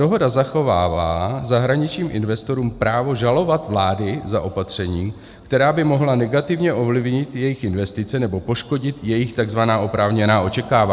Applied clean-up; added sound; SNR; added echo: none; none; none; none.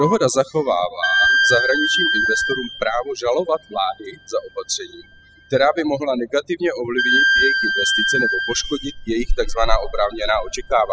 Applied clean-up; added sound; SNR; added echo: classical method spectral subtraction.